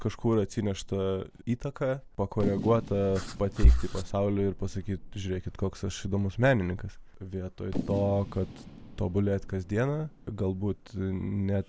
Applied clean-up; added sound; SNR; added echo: none; Fireworks + Writing; 14 dB; none.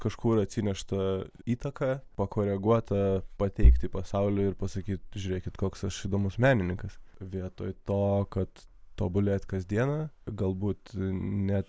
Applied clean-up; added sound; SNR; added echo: none; none; none; none.